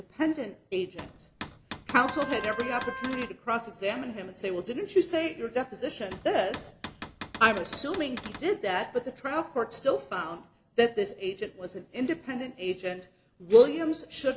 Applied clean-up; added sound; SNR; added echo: none; Cupboard open or close / Door + Wind instrument, woodwind instrument; 11 dB; none.